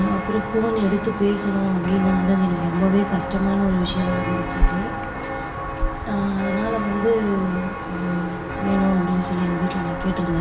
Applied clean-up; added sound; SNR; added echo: none; Walk, footsteps; 4 dB; reverberation time 1.0 s.